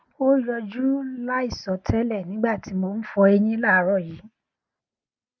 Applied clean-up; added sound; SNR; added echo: none; none; none; none.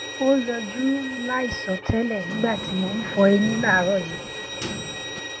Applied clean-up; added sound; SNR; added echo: none; Sliding door + Bowed string instrument; 8 dB; none.